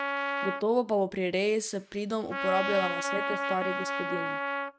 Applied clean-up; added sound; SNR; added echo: neural mask model RNNoise.